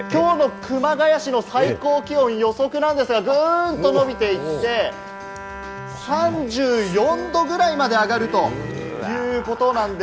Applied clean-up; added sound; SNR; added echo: none; Bowed string instrument; 16 dB; none.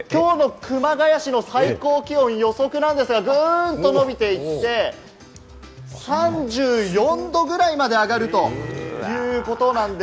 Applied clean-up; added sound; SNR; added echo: none; none; none; none.